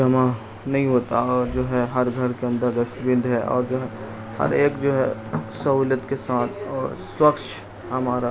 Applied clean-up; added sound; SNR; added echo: none; Bowed string instrument; 19 dB; none.